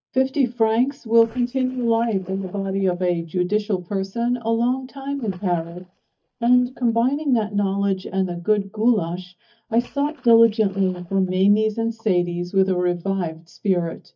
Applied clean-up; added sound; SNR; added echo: neural mask model DeepFilterNet 3.